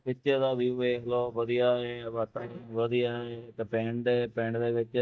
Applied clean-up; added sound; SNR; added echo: neural mask model DeepFilterNet 3.